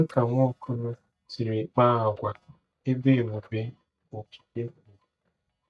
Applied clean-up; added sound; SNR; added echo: neural mask model DeepFilterNet 3.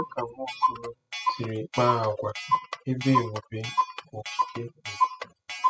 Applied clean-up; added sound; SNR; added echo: classical method spectral subtraction.